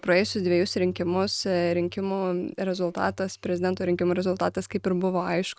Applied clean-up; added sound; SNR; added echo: neural mask model RNNoise.